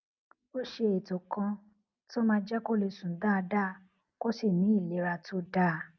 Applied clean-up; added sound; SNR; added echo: none; none; none; none.